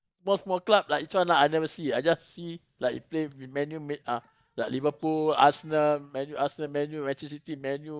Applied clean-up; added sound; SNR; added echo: neural mask model DeepFilterNet 3.